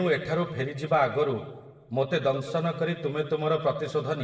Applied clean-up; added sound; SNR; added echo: neural separator model SepFormer DNS4.